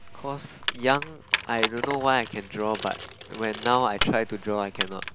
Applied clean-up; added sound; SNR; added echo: none; Keys jangling; 4 dB; none.